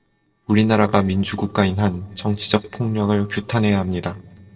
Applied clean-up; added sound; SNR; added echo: neural separator model SepFormer DNS4.